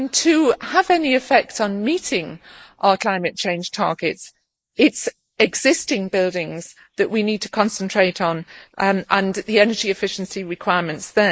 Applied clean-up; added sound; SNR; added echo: neural mask model Resemble Enhance denoiser.